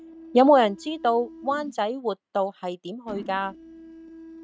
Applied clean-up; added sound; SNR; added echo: neural mask model RNNoise.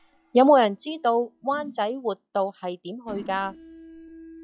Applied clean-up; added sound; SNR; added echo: classical method log-MMSE.